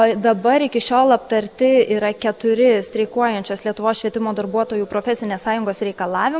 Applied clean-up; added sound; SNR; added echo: none; none; none; none.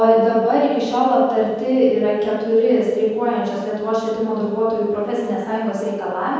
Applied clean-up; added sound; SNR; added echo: none; none; none; reverberation time 1.2 s.